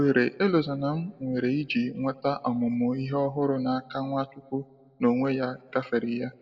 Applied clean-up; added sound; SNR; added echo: none; none; none; reverberation time 0.6 s.